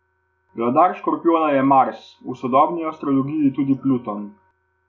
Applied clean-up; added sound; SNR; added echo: none; none; none; none.